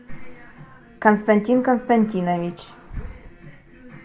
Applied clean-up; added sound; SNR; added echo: none; none; none; none.